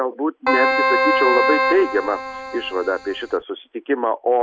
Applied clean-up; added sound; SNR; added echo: none; Keyboard (musical); -1 dB; none.